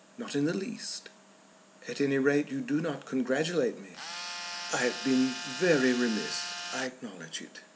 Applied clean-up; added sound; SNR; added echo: none; Tools; 7 dB; none.